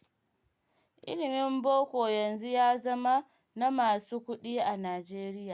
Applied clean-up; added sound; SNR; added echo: none; none; none; none.